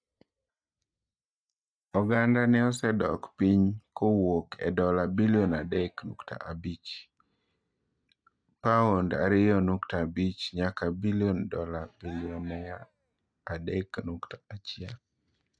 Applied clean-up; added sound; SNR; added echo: neural mask model DeepFilterNet 3.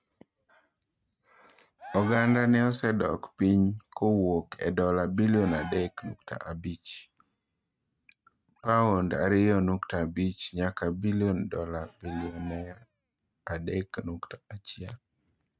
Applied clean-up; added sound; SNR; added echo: neural mask model RNNoise.